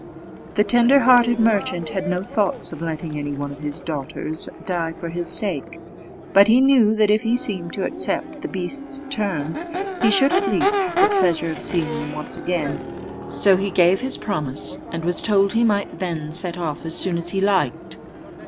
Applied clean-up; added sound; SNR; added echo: none; Crowd / Race car, auto racing / Accelerating, revving, vroom; 8 dB; none.